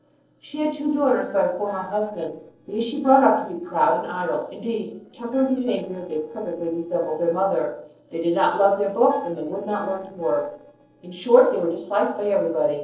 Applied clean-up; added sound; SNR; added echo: neural separator model SepFormer DNS4.